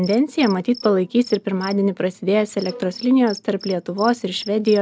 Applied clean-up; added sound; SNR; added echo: none; Bowed string instrument + Cricket; 19 dB; none.